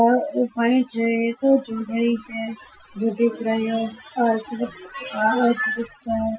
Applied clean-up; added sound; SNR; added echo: classical method Wiener filter.